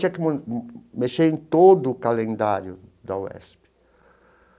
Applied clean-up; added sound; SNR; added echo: none; none; none; none.